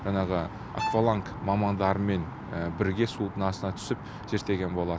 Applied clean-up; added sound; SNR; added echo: none; Bowed string instrument; 9 dB; none.